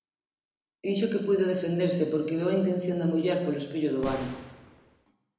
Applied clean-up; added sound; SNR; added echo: none; Boom; 13 dB; reverberation time 0.9 s.